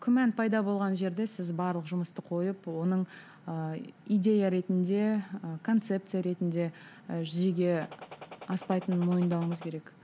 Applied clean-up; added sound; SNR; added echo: none; Gunshot, gunfire; 17 dB; none.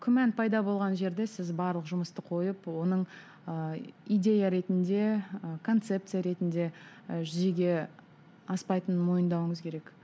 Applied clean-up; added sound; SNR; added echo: none; none; none; none.